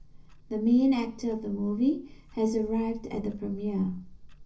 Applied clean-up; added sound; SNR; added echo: none; Clock; 18 dB; reverberation time 0.5 s.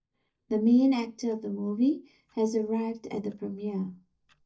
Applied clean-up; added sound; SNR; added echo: neural mask model DeepFilterNet 3.